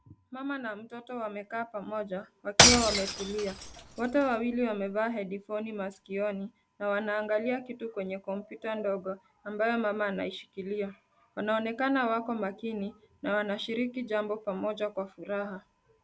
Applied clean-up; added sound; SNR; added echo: none; Shatter / Crushing; -5 dB; none.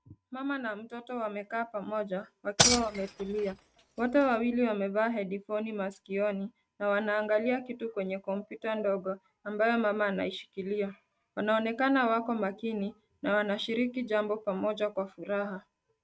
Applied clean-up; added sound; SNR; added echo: neural mask model RNNoise.